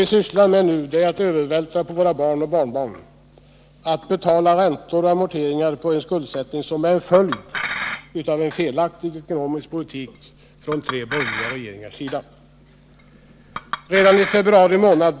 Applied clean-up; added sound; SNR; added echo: none; Chink, clink; 11 dB; none.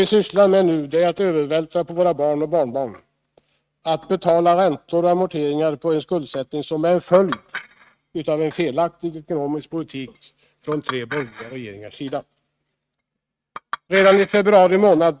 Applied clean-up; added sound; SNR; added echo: neural mask model RNNoise.